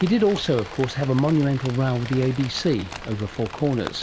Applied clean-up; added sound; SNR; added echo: none; Rain; 15 dB; none.